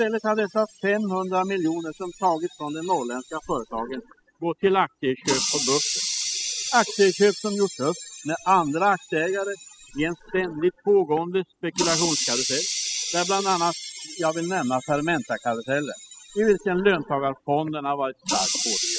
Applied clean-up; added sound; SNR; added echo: classical method spectral subtraction.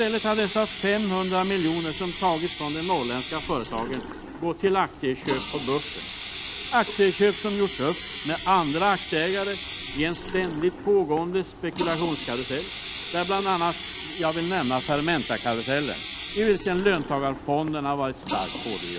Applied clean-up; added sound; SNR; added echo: none; Water tap, faucet; 2 dB; none.